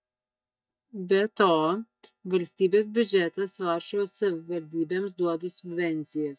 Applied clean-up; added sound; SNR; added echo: neural mask model DeepFilterNet 3.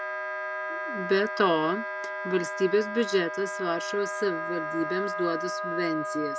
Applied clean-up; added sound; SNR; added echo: none; Wind instrument, woodwind instrument; 4 dB; none.